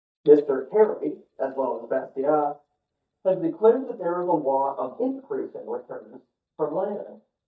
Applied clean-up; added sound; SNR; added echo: neural mask model DeepFilterNet 3.